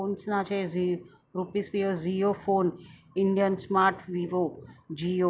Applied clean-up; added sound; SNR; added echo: none; none; none; none.